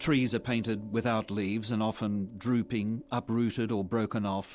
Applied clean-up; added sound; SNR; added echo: none; none; none; none.